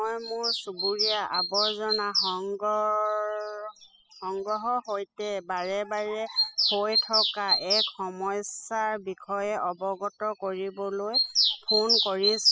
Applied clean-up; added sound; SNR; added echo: classical method spectral subtraction.